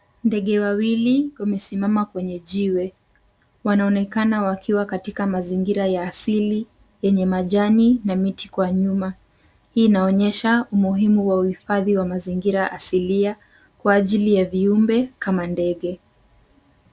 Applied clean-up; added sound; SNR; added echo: none; none; none; none.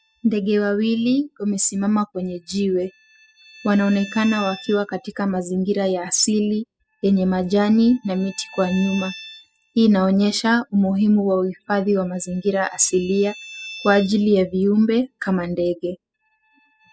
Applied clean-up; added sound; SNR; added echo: classical method spectral subtraction.